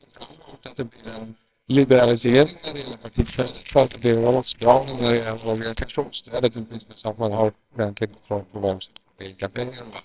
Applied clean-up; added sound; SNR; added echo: neural separator model SepFormer WHAMR!.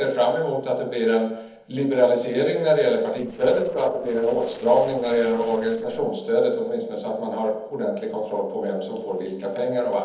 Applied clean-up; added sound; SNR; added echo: neural separator model SepFormer DNS4.